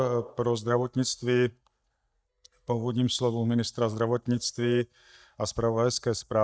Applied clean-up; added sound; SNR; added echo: neural mask model DeepFilterNet 3.